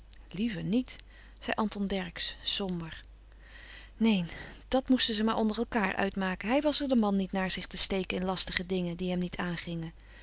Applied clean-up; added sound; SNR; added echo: none; Chime; 4 dB; none.